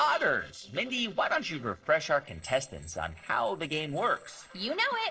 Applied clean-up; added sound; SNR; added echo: neural separator model SepFormer DNS4.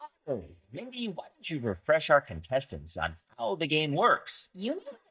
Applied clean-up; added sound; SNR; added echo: neural mask model DeepFilterNet 3.